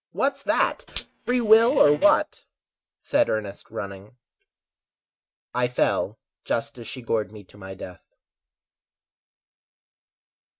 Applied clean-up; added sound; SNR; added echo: neural mask model RNNoise.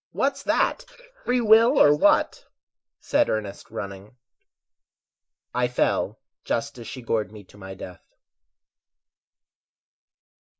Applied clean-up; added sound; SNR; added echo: neural mask model Resemble Enhance denoiser.